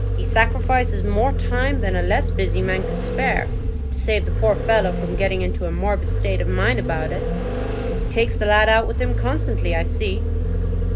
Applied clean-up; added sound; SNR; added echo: none; Vehicle; -2 dB; none.